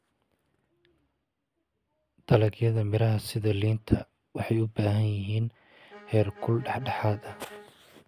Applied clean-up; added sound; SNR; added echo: none; Bowed string instrument; 19 dB; none.